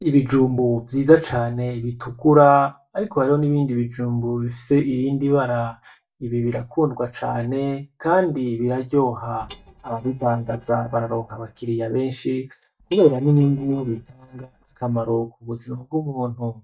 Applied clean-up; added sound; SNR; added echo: neural mask model DeepFilterNet 3.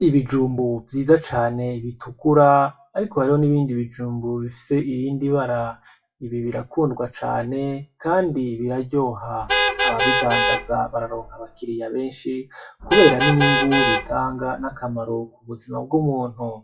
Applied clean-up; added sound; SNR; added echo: classical method WPE with log-MMSE.